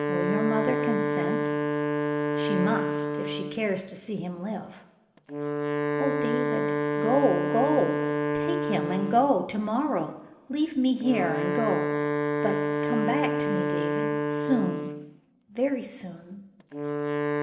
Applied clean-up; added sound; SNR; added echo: none; Wind instrument, woodwind instrument; -1 dB; reverberation time 1.1 s.